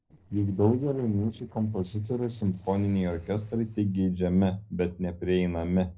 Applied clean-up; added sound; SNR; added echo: neural separator model SepFormer DNS4.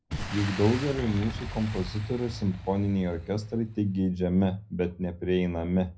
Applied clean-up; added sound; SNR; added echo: none; Boom; 12 dB; reverberation time 0.4 s.